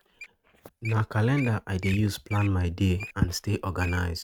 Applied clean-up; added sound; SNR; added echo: neural mask model RNNoise.